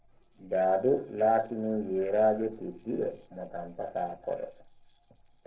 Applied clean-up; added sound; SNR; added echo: neural separator model SepFormer DNS4.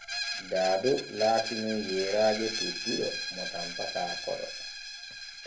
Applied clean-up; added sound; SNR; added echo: none; Screech; 5 dB; reverberation time 0.3 s.